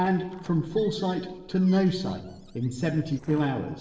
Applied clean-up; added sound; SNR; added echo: neural separator model SepFormer DNS4.